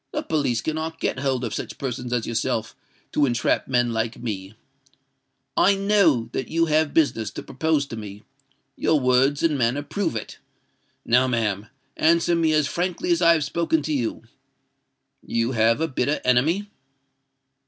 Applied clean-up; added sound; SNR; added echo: none; none; none; none.